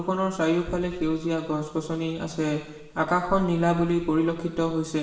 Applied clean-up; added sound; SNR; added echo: none; none; none; reverberation time 1.0 s.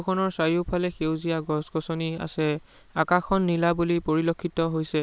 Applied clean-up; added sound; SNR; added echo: none; none; none; none.